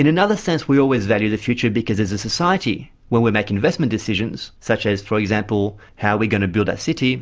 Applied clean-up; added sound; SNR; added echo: none; none; none; none.